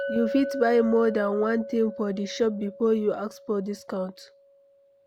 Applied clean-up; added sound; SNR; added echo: none; Chink, clink; 11 dB; none.